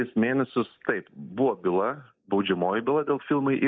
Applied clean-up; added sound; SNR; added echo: neural mask model Resemble Enhance denoiser.